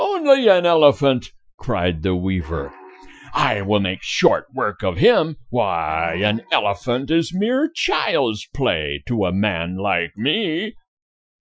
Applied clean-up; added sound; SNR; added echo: classical method Wiener filter.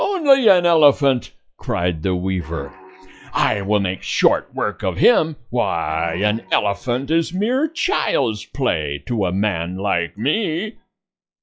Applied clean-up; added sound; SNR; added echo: classical method log-MMSE.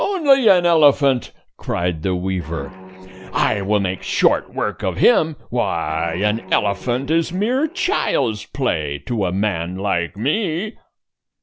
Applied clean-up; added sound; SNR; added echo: none; Guitar; 19 dB; none.